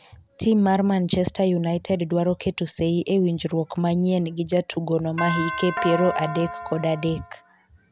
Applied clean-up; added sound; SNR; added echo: none; Doorbell; 7 dB; none.